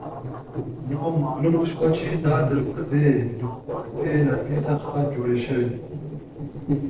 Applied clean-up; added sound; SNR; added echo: neural separator model SepFormer DNS4.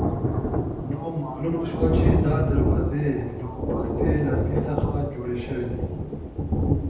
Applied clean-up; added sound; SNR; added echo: none; Thunder; -5 dB; reverberation time 0.9 s.